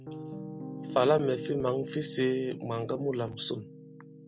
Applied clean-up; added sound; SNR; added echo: none; Piano; 10 dB; none.